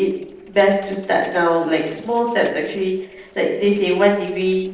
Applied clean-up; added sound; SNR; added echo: neural separator model SepFormer DNS4.